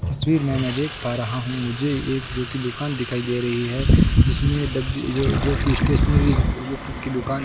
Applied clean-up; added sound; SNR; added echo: none; Sink (filling or washing) / Water tap, faucet; 11 dB; none.